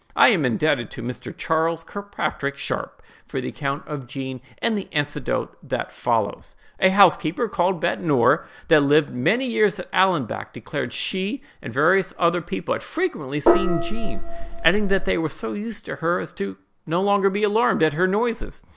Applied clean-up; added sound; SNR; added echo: none; Gong; -4 dB; none.